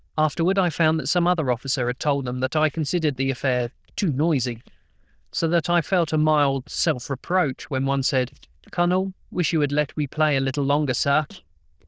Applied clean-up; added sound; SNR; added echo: neural diffusion model UNIVERSE++.